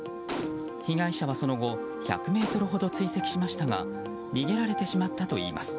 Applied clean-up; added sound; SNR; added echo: none; Gunshot, gunfire; 12 dB; none.